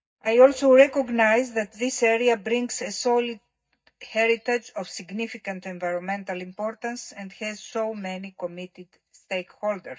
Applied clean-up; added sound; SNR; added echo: neural mask model DeepFilterNet 3.